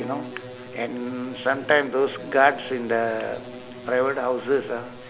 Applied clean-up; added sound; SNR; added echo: none; Bowed string instrument; 14 dB; none.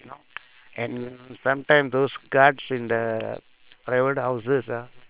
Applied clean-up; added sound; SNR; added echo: neural separator model SepFormer WHAM!.